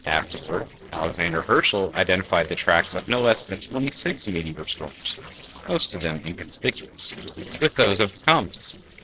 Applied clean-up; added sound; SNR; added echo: neural separator model SepFormer DNS4.